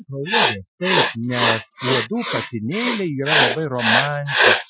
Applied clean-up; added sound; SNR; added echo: classical method Wiener filter.